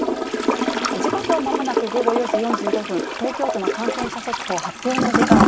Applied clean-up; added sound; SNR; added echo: none; Toilet flush / Gurgling; -4 dB; none.